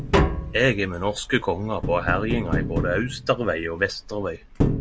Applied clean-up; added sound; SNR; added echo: none; Tap; 1 dB; none.